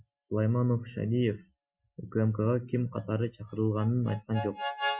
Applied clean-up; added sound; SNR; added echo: classical method Wiener filter.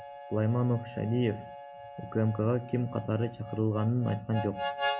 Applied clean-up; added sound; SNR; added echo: none; Harmonica; 9 dB; none.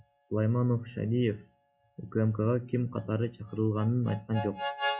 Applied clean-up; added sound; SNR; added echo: classical method log-MMSE.